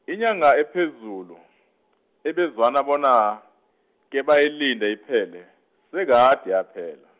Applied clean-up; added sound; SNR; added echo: none; none; none; none.